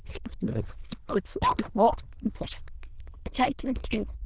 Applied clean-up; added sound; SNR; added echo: neural diffusion model UNIVERSE++.